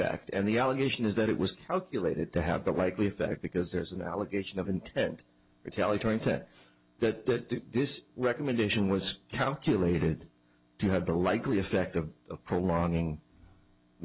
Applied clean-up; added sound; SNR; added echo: none; none; none; none.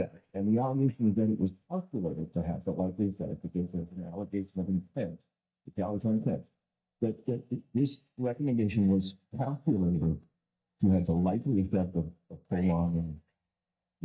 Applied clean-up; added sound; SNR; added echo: neural mask model DeepFilterNet 3.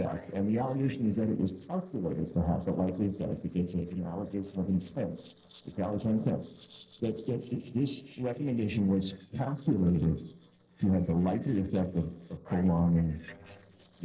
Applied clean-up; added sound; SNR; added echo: neural separator model SepFormer DNS4.